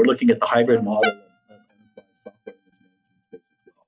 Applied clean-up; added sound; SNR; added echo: neural mask model RNNoise.